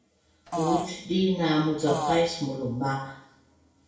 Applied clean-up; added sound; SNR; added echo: none; Fart; 4 dB; reverberation time 0.6 s.